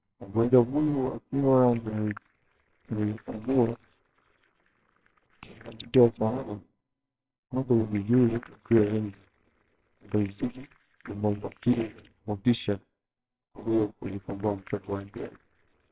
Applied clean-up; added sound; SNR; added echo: neural separator model SepFormer WHAMR!.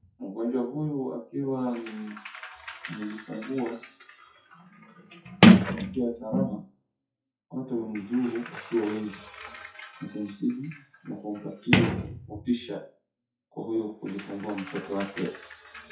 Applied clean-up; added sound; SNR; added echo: classical method WPE with log-MMSE.